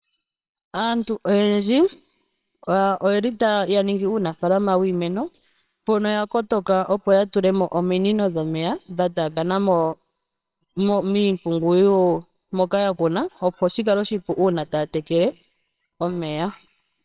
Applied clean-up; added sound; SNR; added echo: neural separator model SepFormer WHAMR!.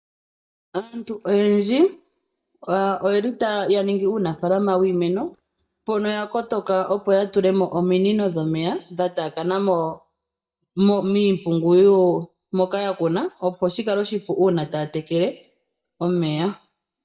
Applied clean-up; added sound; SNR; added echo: neural mask model DeepFilterNet 3.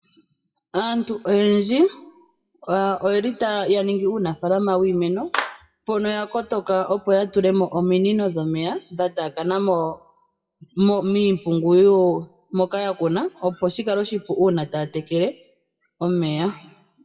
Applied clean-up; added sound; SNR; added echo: classical method WPE with log-MMSE.